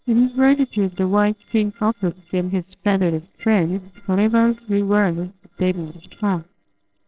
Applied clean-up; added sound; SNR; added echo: neural separator model SepFormer WHAMR!.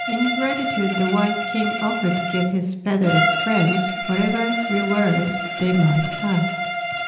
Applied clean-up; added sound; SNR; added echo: none; Bowed string instrument; 4 dB; reverberation time 0.9 s.